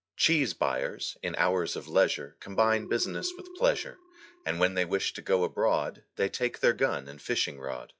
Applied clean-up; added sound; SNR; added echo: classical method log-MMSE.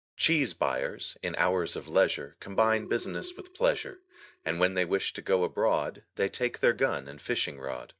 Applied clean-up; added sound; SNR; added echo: neural mask model DeepFilterNet 3.